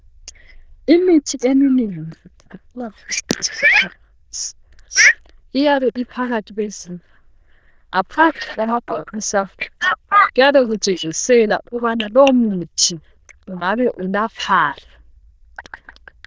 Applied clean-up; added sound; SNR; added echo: neural diffusion model UNIVERSE++.